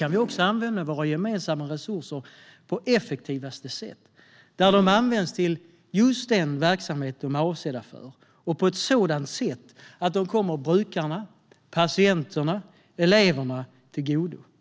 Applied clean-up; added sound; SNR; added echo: none; Fart; 15 dB; none.